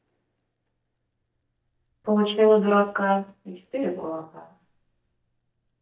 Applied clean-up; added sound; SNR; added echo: neural mask model DeepFilterNet 3.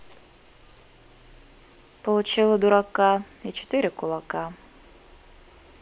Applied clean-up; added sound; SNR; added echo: none; none; none; none.